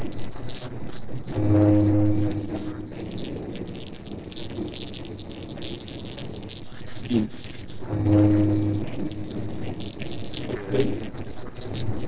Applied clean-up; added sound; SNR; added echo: neural separator model SepFormer DNS4.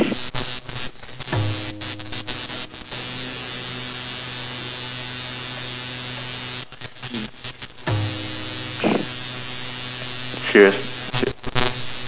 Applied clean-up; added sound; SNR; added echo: none; Bowed string instrument; 8 dB; none.